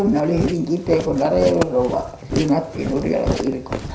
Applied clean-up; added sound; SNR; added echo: none; Walk, footsteps; 7 dB; reverberation time 0.4 s.